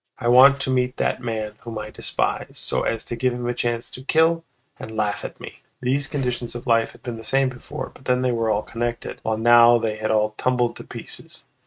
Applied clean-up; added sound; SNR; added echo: neural mask model RNNoise.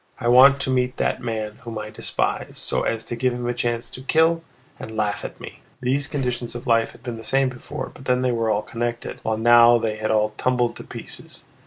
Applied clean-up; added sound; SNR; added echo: neural mask model Resemble Enhance denoiser.